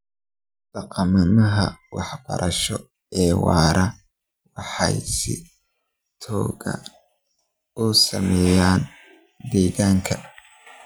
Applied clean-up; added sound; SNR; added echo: none; none; none; none.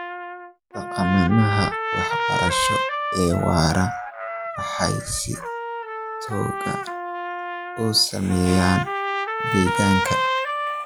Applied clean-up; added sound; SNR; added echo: none; Trumpet; 2 dB; none.